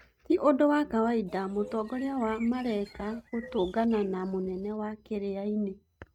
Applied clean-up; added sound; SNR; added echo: neural mask model RNNoise.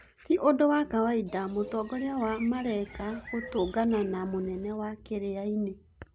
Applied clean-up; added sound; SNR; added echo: none; Bird; 17 dB; none.